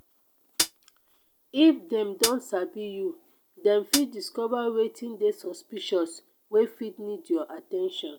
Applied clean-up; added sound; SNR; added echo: none; Hi-hat; 5 dB; none.